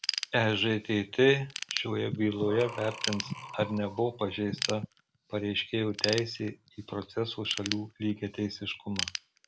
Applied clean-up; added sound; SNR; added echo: none; Breathing + Ratchet, pawl / Tools; 9 dB; none.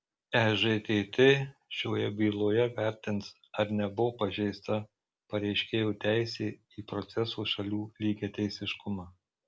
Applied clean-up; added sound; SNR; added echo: none; none; none; none.